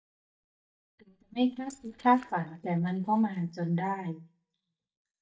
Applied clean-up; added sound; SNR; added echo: neural mask model DeepFilterNet 3.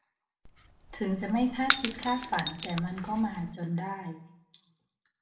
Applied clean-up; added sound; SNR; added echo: none; Shatter / Crushing; 1 dB; reverberation time 0.5 s.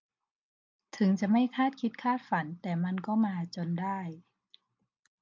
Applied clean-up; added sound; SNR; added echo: none; none; none; none.